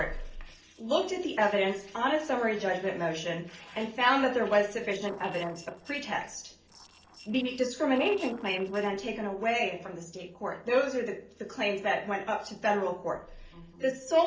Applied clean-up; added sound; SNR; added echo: neural separator model SepFormer DNS4.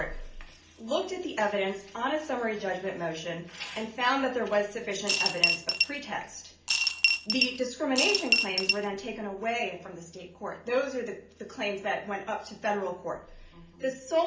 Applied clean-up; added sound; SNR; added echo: none; Coin (dropping) / Glass; -4 dB; reverberation time 0.4 s.